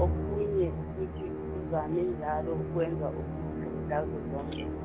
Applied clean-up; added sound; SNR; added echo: none; Musical instrument; 0 dB; none.